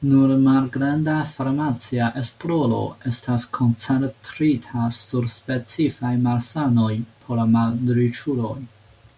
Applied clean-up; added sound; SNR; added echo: none; none; none; none.